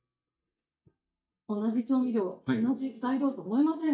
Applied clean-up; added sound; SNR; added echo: neural mask model DeepFilterNet 3.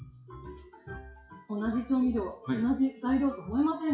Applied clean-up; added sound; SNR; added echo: classical method WPE with log-MMSE.